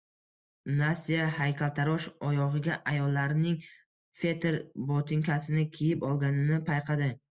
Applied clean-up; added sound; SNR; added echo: neural mask model Resemble Enhance denoiser.